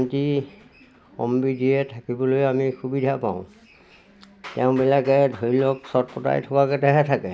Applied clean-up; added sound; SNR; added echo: none; none; none; none.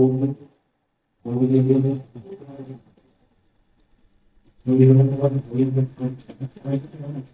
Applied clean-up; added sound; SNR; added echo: neural mask model DeepFilterNet 3.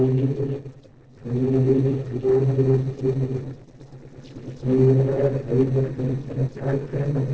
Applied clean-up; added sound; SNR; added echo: neural separator model SepFormer DNS4.